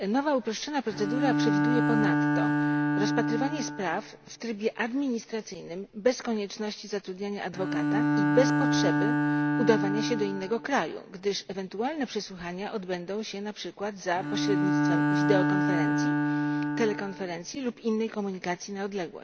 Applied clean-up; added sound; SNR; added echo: none; Bowed string instrument; -2 dB; none.